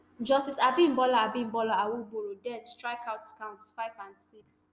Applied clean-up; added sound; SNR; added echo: none; none; none; none.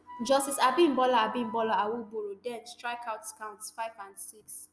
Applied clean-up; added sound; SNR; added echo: none; Wind instrument, woodwind instrument; 16 dB; none.